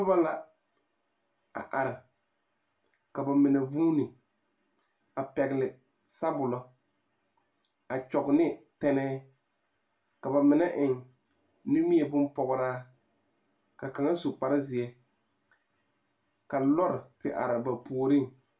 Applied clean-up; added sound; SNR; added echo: none; none; none; reverberation time 0.2 s.